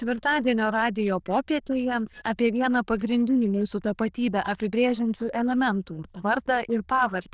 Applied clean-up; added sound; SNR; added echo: neural diffusion model UNIVERSE++.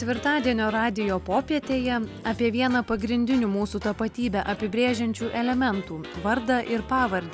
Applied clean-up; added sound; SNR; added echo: none; none; none; none.